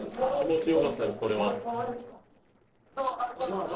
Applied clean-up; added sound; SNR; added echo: neural separator model SepFormer DNS4.